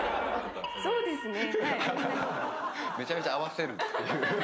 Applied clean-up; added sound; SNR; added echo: none; none; none; none.